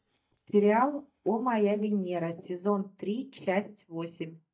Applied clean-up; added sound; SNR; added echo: neural mask model DeepFilterNet 3.